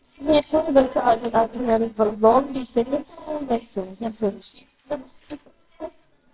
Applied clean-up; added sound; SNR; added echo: neural separator model SepFormer WHAMR!.